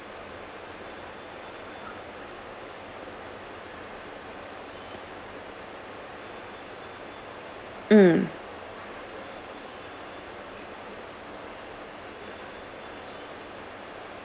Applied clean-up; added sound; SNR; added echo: none; Telephone; 19 dB; none.